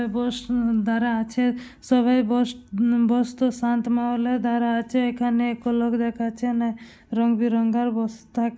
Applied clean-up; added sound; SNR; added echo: none; none; none; none.